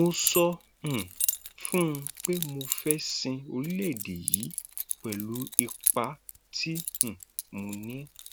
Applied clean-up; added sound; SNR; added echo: none; Keys jangling; 2 dB; none.